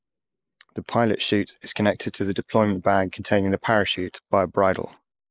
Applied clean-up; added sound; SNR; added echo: neural mask model Resemble Enhance denoiser.